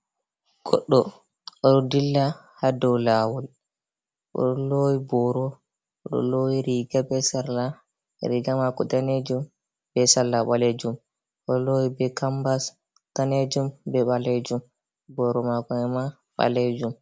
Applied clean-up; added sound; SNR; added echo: none; none; none; none.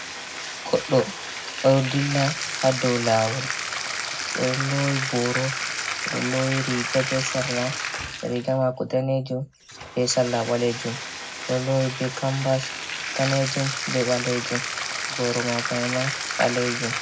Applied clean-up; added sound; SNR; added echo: none; Bathtub (filling or washing); 5 dB; reverberation time 0.3 s.